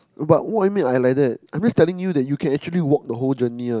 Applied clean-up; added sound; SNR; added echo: none; none; none; none.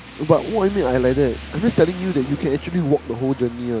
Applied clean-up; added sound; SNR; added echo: none; Rain; 15 dB; none.